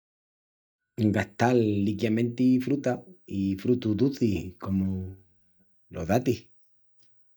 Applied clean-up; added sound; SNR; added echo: neural mask model DeepFilterNet 3.